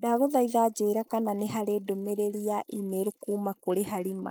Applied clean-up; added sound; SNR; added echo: neural mask model Resemble Enhance denoiser.